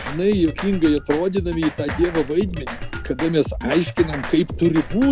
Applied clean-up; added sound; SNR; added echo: none; Drum kit; 9 dB; none.